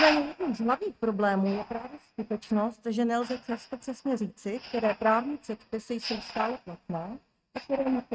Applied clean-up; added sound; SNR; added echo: neural mask model RNNoise.